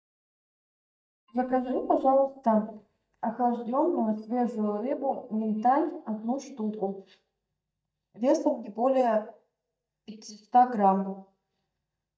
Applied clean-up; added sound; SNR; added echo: neural mask model DeepFilterNet 3.